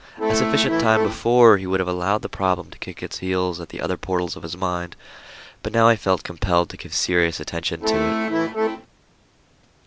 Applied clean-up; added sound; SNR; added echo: none; Accordion; -1 dB; none.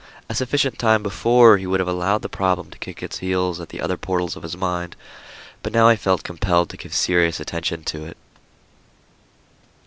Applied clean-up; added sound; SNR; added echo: none; none; none; none.